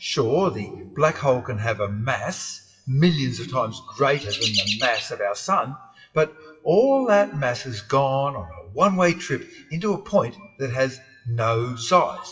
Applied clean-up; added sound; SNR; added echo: classical method WPE with log-MMSE.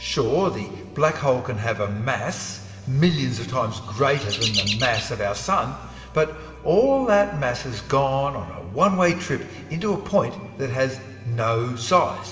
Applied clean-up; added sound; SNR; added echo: none; Chirp, tweet; 7 dB; reverberation time 2.6 s.